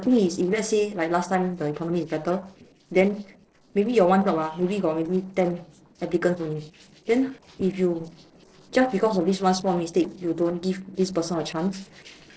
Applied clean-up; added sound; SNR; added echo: neural separator model SepFormer DNS4.